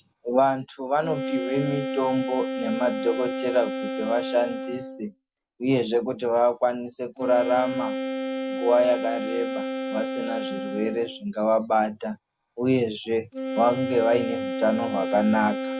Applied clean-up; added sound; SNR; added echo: none; Wind instrument, woodwind instrument; 6 dB; none.